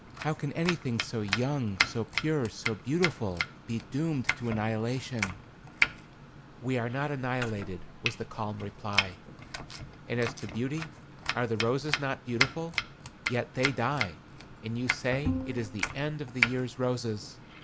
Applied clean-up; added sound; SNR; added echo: none; Domestic sounds, home sounds + Bowed string instrument; 3 dB; none.